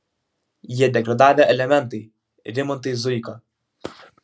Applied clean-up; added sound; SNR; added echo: none; none; none; none.